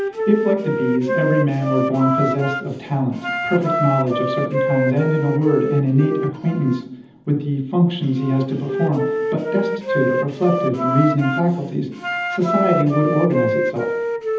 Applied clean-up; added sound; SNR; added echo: none; Wind instrument, woodwind instrument; 3 dB; reverberation time 0.8 s.